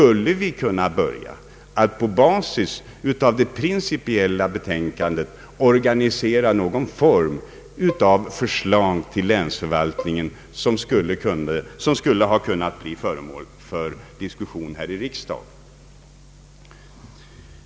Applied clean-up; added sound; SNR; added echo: none; Bowed string instrument; 18 dB; none.